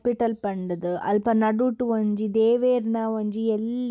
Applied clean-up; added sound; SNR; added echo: none; none; none; none.